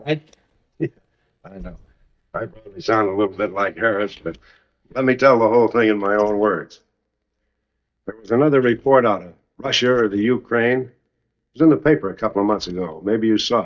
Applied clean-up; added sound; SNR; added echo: neural mask model DeepFilterNet 3.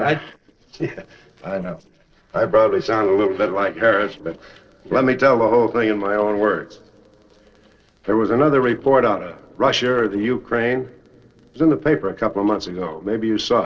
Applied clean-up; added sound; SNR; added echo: neural separator model SepFormer DNS4.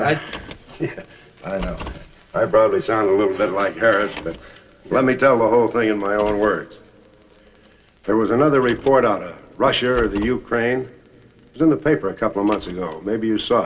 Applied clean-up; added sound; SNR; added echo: none; Car; 19 dB; reverberation time 1.4 s.